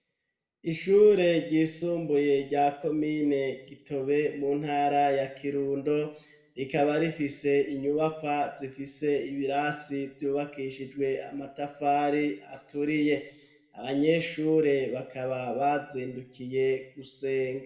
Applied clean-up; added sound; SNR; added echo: none; none; none; reverberation time 0.6 s.